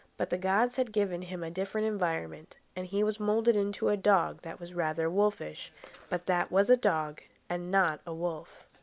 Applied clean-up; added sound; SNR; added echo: none; none; none; none.